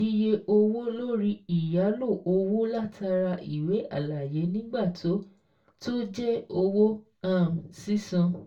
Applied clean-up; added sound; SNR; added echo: none; none; none; reverberation time 0.2 s.